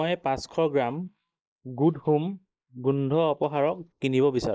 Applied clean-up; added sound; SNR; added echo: neural mask model Resemble Enhance denoiser.